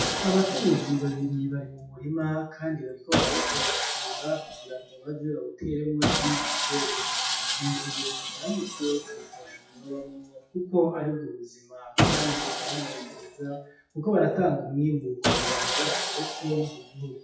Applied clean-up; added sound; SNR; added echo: classical method WPE with log-MMSE.